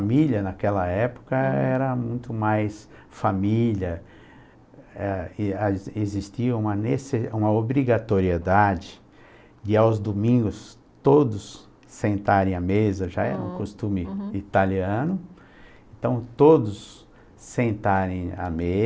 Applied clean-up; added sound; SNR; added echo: none; none; none; none.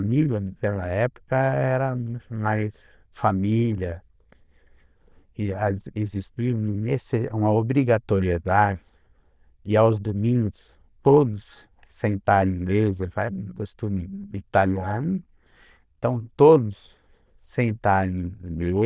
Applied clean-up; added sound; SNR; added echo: neural diffusion model UNIVERSE++.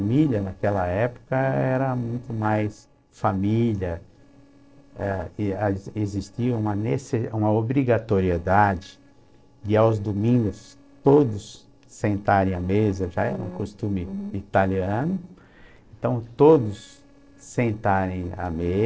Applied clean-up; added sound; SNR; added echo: neural separator model SepFormer DNS4.